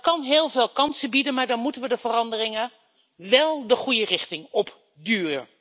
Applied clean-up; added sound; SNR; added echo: none; none; none; none.